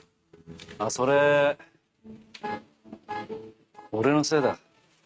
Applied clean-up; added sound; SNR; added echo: neural mask model RNNoise.